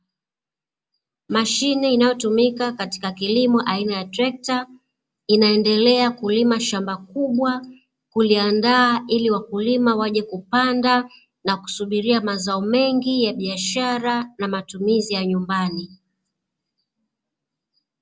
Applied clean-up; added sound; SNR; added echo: none; none; none; none.